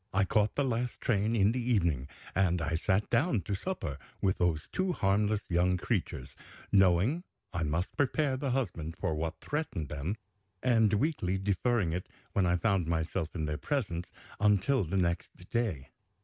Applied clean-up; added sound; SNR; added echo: none; none; none; none.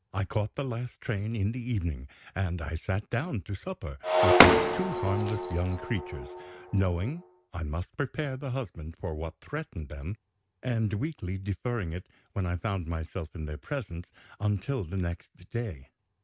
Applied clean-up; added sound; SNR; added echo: none; Shatter; -5 dB; none.